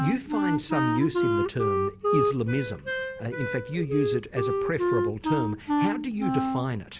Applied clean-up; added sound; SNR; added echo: none; Wind instrument, woodwind instrument; -2 dB; none.